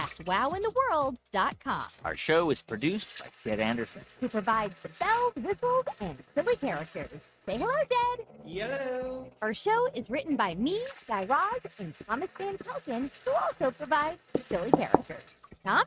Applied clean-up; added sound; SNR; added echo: neural mask model RNNoise.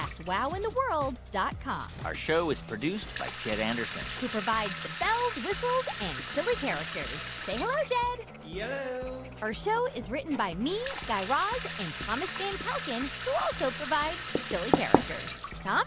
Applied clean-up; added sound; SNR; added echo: none; Writing + Sink (filling or washing) / Water tap, faucet; 3 dB; none.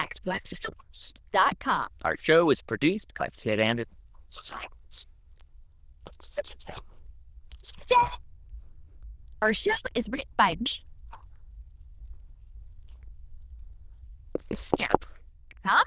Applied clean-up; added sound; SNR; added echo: neural diffusion model UNIVERSE++.